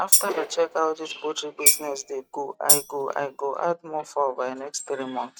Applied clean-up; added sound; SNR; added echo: none; Tambourine; -4 dB; none.